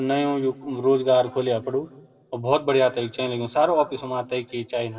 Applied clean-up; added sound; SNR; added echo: none; none; none; reverberation time 1.8 s.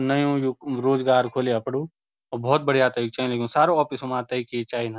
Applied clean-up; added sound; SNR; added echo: none; none; none; none.